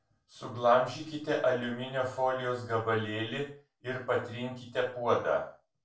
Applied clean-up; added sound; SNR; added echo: none; none; none; reverberation time 0.3 s.